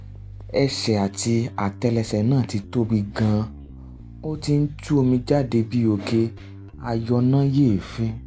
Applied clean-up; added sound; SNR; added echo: none; Bass guitar; 17 dB; none.